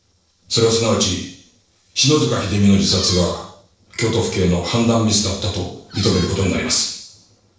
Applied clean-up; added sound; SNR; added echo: neural separator model SepFormer DNS4.